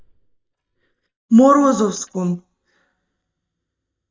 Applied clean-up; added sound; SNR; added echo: neural mask model DeepFilterNet 3.